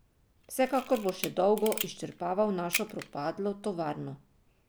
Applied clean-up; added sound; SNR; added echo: none; Camera; 9 dB; none.